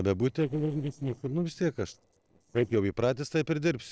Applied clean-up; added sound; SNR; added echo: neural separator model SepFormer DNS4.